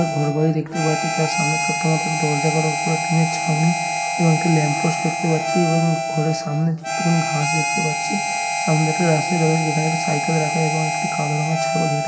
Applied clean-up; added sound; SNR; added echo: none; Harmonica; 2 dB; reverberation time 2.6 s.